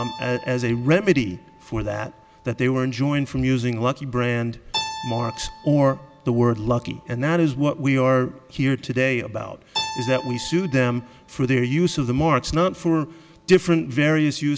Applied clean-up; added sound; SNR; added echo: none; Keyboard (musical); 17 dB; none.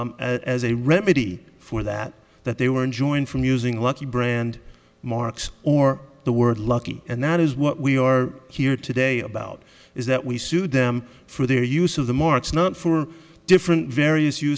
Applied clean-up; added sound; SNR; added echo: none; none; none; none.